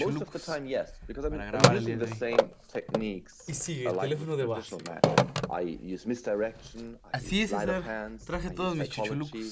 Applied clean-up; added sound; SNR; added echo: none; Telephone; -4 dB; none.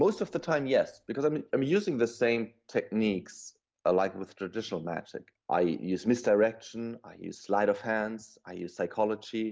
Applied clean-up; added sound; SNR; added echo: none; none; none; none.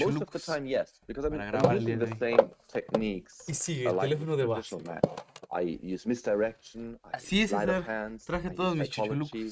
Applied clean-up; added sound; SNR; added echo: neural mask model RNNoise.